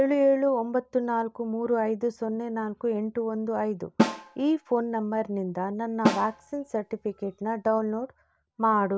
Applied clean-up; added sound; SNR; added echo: none; Snare drum; 4 dB; none.